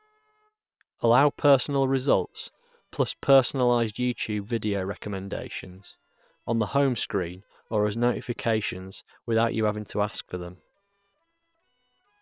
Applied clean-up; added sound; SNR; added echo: neural separator model SepFormer WHAM!.